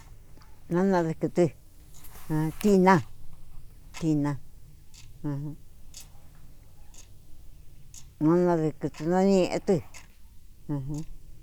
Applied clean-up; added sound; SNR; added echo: neural mask model Resemble Enhance denoiser.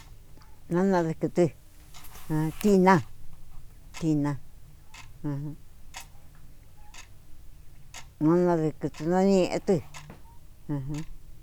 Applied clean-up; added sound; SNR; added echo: none; Tick-tock; 12 dB; none.